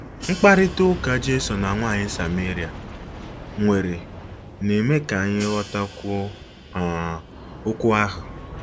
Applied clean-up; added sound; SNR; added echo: none; Hi-hat + Aircraft; 11 dB; none.